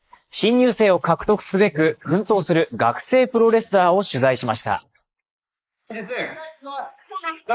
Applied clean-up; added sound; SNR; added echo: neural mask model Resemble Enhance denoiser.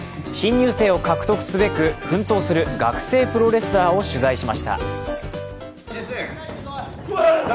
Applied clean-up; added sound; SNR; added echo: none; none; none; none.